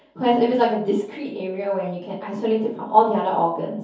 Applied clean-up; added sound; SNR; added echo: none; none; none; reverberation time 0.6 s.